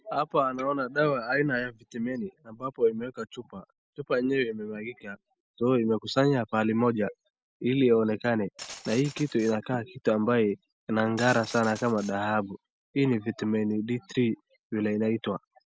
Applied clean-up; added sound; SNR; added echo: none; Glass; 19 dB; none.